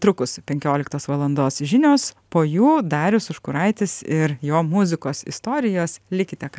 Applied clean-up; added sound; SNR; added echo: none; none; none; none.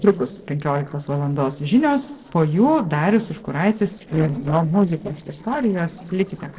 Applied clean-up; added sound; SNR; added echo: neural separator model SepFormer DNS4.